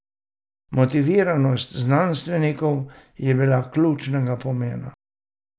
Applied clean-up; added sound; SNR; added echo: none; none; none; none.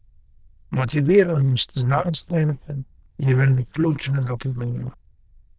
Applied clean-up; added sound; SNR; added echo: neural diffusion model UNIVERSE++.